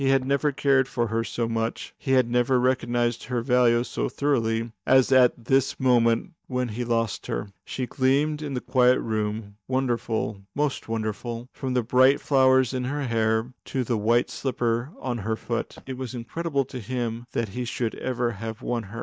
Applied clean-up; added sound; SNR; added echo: neural mask model DeepFilterNet 3.